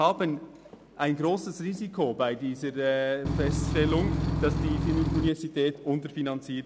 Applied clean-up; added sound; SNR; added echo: none; Engine / Truck / Car; -2 dB; none.